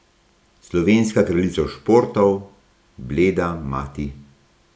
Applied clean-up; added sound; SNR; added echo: none; none; none; none.